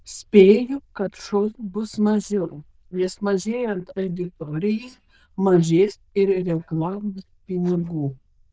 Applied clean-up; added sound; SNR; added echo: neural diffusion model UNIVERSE++.